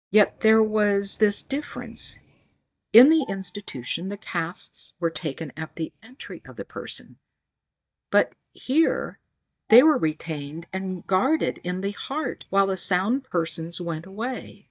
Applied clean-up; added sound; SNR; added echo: neural mask model DeepFilterNet 3.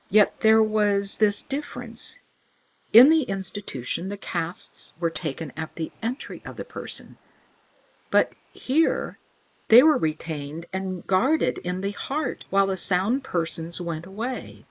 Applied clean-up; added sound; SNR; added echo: neural mask model Resemble Enhance denoiser.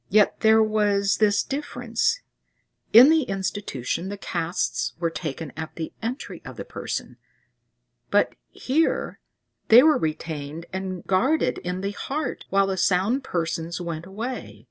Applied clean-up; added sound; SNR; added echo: none; none; none; none.